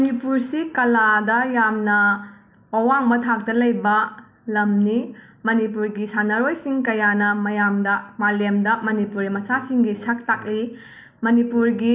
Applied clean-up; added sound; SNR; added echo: none; none; none; none.